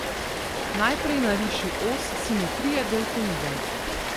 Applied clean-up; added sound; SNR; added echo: none; Rain; 1 dB; none.